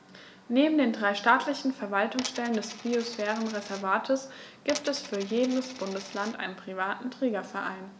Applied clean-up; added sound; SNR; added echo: none; Coin (dropping); 13 dB; none.